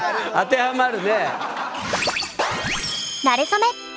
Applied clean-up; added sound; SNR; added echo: none; none; none; none.